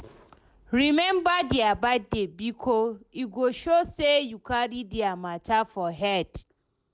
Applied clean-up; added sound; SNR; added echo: none; none; none; none.